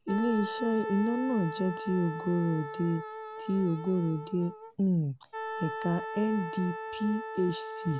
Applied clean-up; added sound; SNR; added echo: none; Wind instrument, woodwind instrument; 9 dB; none.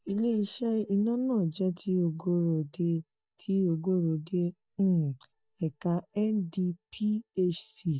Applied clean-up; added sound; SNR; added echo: neural mask model DeepFilterNet 3.